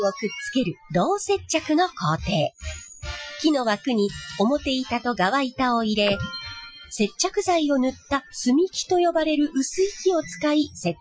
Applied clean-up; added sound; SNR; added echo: classical method Wiener filter.